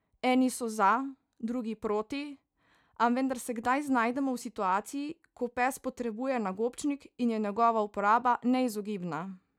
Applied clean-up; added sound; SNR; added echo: none; none; none; none.